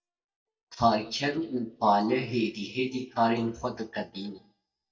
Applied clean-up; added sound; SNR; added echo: neural mask model DeepFilterNet 3.